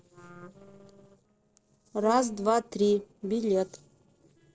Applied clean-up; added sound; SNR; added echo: neural separator model SepFormer DNS4.